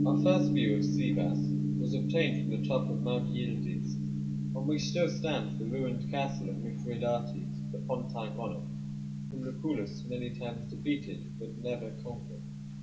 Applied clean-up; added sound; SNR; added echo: none; Gong; -3 dB; reverberation time 1.9 s.